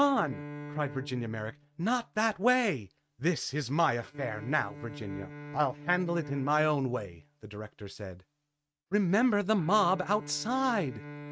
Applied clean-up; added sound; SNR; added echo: neural mask model RNNoise.